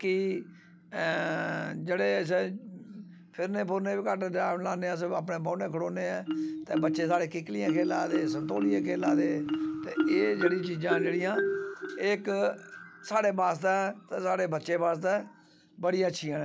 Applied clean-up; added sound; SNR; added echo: none; Marimba, xylophone; 5 dB; none.